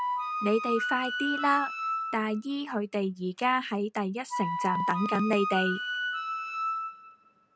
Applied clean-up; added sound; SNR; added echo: none; Wind instrument, woodwind instrument; 3 dB; none.